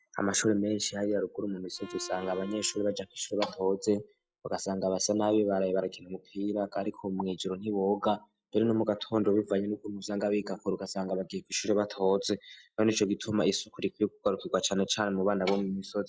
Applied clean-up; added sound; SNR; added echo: classical method log-MMSE.